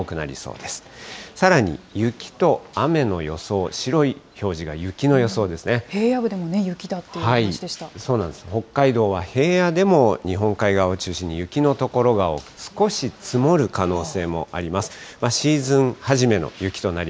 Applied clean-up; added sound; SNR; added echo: none; none; none; none.